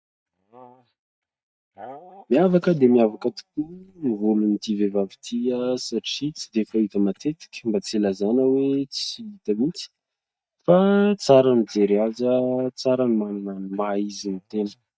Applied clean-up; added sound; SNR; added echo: neural mask model DeepFilterNet 3.